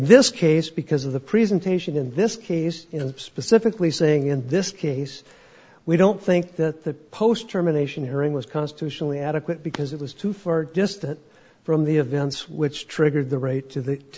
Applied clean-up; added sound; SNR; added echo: none; none; none; none.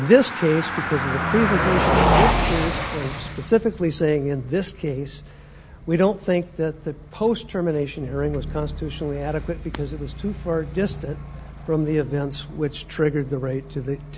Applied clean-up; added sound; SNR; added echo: none; Car passing by; 3 dB; none.